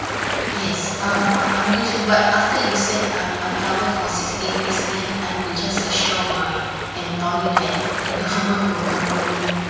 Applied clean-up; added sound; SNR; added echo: none; Ocean; 3 dB; reverberation time 1.9 s.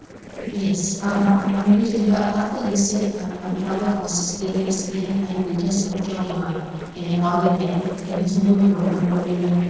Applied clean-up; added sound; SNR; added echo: neural separator model SepFormer DNS4.